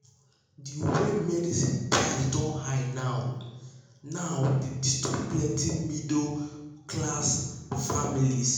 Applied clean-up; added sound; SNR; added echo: none; none; none; reverberation time 0.9 s.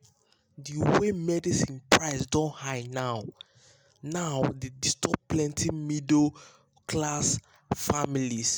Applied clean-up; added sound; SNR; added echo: none; none; none; none.